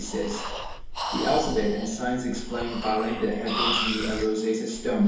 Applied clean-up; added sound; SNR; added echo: none; Breathing; 5 dB; reverberation time 2.2 s.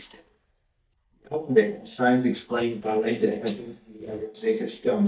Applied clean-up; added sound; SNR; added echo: neural mask model DeepFilterNet 3.